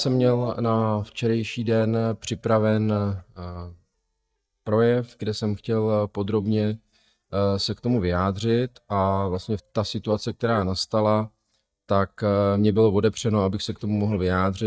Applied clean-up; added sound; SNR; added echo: neural mask model DeepFilterNet 3.